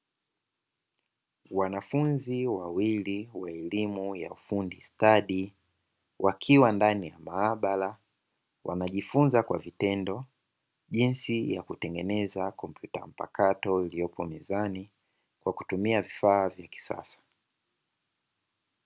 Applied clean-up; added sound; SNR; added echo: none; none; none; none.